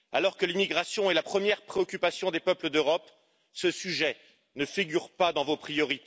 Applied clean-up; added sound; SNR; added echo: none; none; none; none.